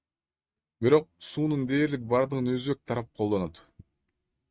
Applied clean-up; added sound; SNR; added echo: neural mask model RNNoise.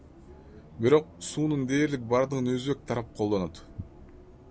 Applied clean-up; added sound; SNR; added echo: none; Bus; 20 dB; none.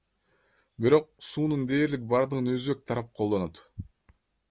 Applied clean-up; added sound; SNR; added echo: none; none; none; none.